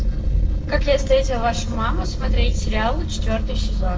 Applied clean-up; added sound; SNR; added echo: neural separator model SepFormer DNS4.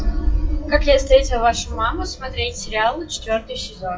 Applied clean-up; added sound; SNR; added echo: classical method WPE with log-MMSE.